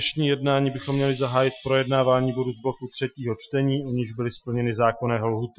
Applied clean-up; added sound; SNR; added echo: classical method Wiener filter.